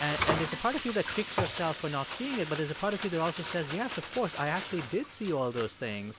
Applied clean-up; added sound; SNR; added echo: none; Frying (food); 4 dB; none.